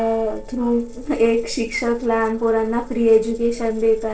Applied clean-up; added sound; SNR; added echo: neural separator model SepFormer DNS4.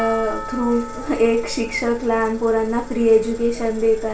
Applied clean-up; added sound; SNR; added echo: none; Percussion; 15 dB; reverberation time 0.3 s.